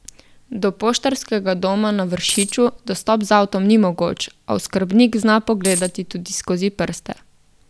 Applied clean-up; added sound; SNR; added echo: none; Coin (dropping); 5 dB; none.